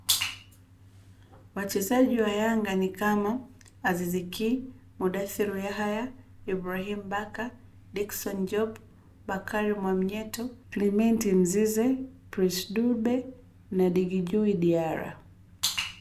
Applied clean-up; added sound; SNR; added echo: none; none; none; none.